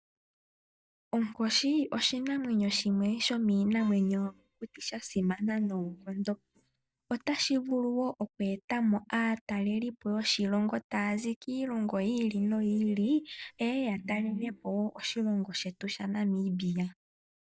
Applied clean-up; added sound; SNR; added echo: neural mask model DeepFilterNet 3.